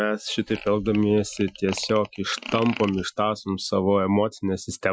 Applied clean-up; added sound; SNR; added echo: classical method Wiener filter.